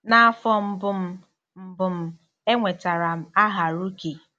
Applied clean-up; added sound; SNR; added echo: none; none; none; none.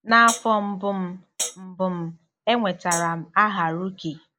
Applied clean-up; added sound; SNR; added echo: neural mask model Resemble Enhance denoiser.